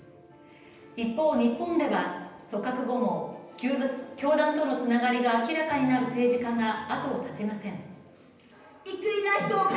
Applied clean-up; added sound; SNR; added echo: none; none; none; reverberation time 0.9 s.